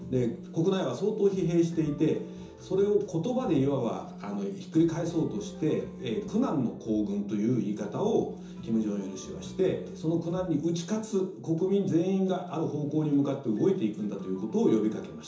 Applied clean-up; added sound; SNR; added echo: none; Telephone; 16 dB; reverberation time 0.6 s.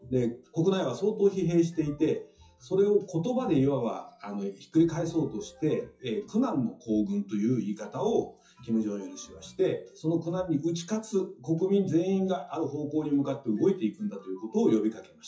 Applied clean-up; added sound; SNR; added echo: classical method WPE with log-MMSE.